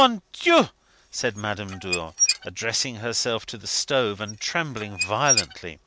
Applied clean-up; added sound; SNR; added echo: none; Squeak / Dishes, pots, and pans; 4 dB; none.